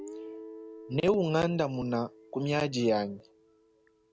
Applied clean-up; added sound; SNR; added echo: none; Guitar; 17 dB; none.